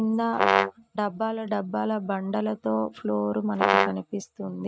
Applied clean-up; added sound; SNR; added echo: neural mask model RNNoise.